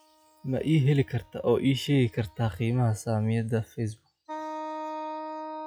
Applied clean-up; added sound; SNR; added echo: classical method log-MMSE.